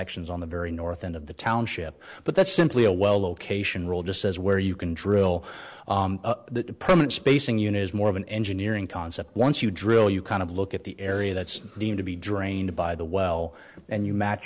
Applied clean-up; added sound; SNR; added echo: none; none; none; none.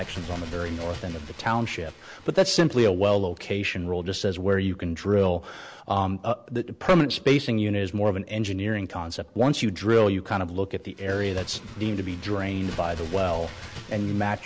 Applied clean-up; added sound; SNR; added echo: none; Bird; 19 dB; none.